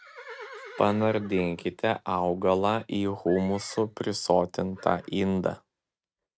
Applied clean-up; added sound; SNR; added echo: neural mask model RNNoise.